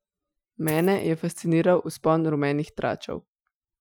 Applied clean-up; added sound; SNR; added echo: classical method Wiener filter.